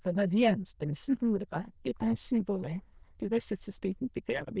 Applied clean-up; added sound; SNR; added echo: neural diffusion model UNIVERSE++.